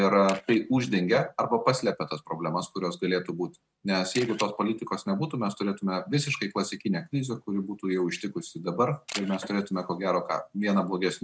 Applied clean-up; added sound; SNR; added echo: neural mask model RNNoise.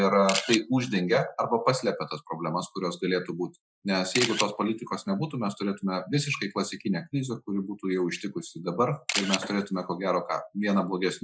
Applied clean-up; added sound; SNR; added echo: classical method Wiener filter.